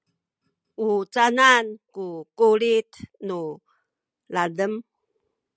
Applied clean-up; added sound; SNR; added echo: none; none; none; none.